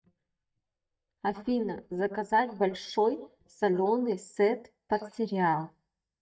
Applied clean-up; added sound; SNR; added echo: neural mask model DeepFilterNet 3.